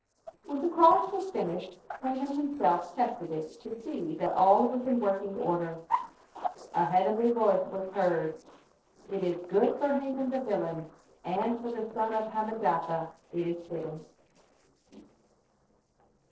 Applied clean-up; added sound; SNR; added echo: neural separator model SepFormer DNS4.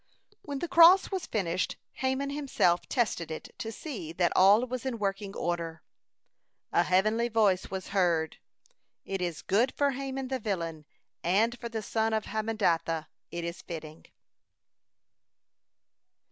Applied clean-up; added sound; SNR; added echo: none; none; none; none.